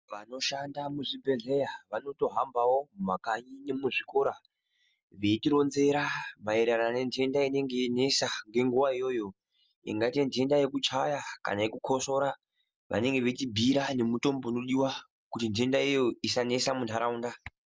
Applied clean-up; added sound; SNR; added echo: none; none; none; none.